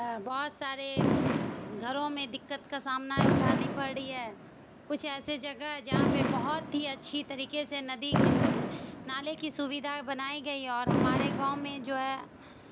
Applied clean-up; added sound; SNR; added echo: none; Fireworks; -3 dB; none.